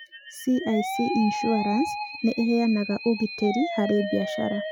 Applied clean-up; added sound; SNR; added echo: classical method Wiener filter.